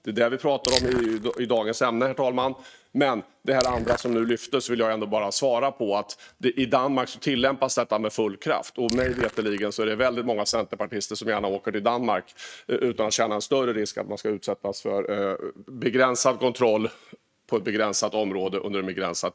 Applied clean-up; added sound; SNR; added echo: neural mask model RNNoise.